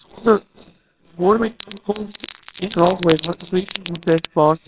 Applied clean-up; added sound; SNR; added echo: neural separator model SepFormer WHAMR!.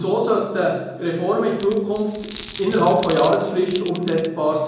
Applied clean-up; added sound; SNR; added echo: none; Glass; 18 dB; reverberation time 0.9 s.